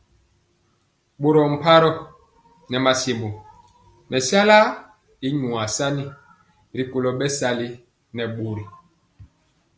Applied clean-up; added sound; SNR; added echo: none; none; none; none.